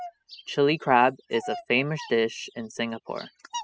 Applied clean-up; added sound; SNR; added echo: classical method spectral subtraction.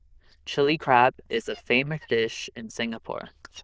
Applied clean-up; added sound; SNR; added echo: neural diffusion model UNIVERSE++.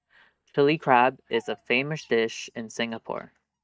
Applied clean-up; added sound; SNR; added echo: neural mask model DeepFilterNet 3.